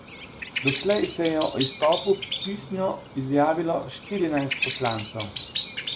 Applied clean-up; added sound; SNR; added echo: none; Bird vocalization, bird call, bird song; 7 dB; none.